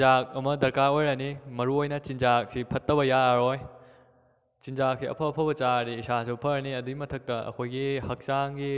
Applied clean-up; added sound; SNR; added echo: none; none; none; none.